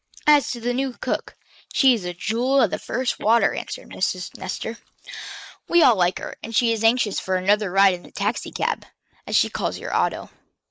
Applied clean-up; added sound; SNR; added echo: neural mask model Resemble Enhance denoiser.